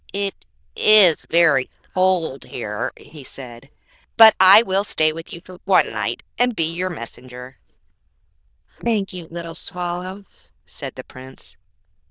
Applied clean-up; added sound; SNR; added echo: neural diffusion model UNIVERSE++.